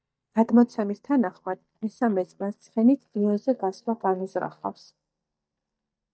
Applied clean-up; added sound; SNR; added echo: neural mask model DeepFilterNet 3.